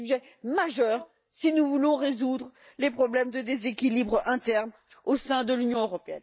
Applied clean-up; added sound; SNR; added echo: neural mask model DeepFilterNet 3.